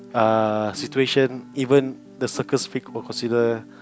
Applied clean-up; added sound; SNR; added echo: none; Guitar; 19 dB; none.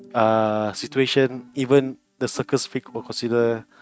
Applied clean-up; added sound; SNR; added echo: neural mask model RNNoise.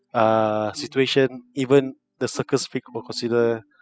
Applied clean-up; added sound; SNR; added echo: classical method spectral subtraction.